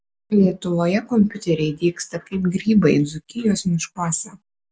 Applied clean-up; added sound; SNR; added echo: none; none; none; none.